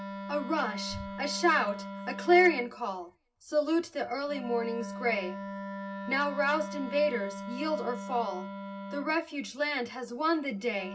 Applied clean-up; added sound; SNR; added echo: none; Wind instrument, woodwind instrument; 10 dB; reverberation time 0.4 s.